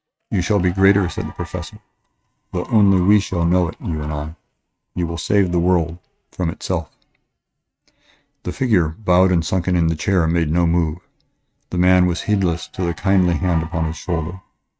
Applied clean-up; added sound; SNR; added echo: neural mask model RNNoise.